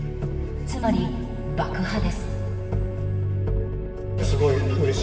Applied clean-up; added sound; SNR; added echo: none; none; none; reverberation time 1.9 s.